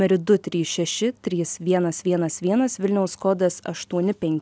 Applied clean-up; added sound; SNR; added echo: none; none; none; none.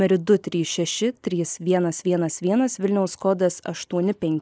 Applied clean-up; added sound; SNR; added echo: neural mask model Resemble Enhance denoiser.